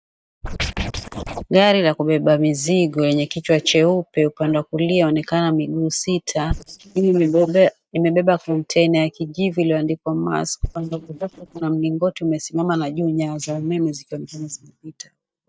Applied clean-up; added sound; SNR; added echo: neural mask model DeepFilterNet 3.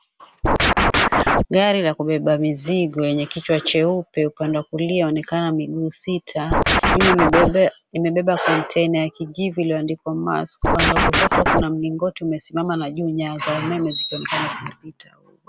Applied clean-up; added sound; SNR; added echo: none; Scratching (performance technique); -5 dB; none.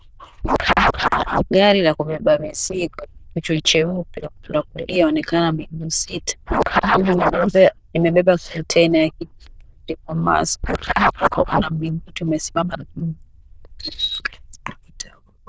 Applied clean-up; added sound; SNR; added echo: neural diffusion model UNIVERSE++.